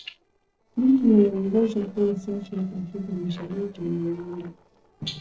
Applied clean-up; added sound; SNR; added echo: neural separator model SepFormer DNS4.